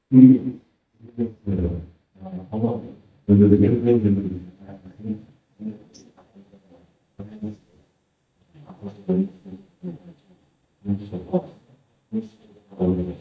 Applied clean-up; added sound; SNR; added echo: neural mask model DeepFilterNet 3.